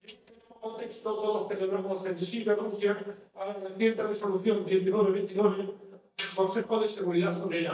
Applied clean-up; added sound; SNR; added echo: neural mask model DeepFilterNet 3.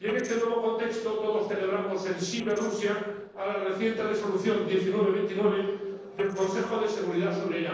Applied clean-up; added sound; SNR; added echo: neural separator model SepFormer DNS4.